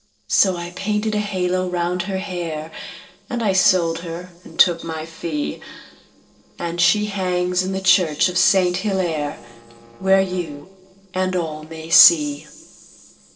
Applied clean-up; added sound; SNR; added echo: neural separator model SepFormer DNS4.